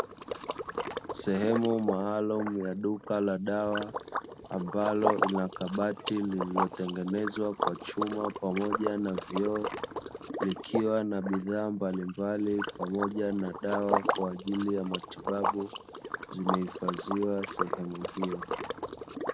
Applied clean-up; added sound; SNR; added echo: none; Liquid; 4 dB; none.